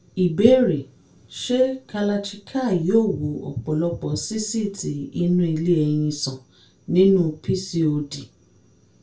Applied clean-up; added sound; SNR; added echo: none; none; none; reverberation time 0.2 s.